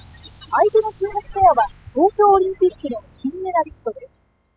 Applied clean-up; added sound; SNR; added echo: classical method spectral subtraction.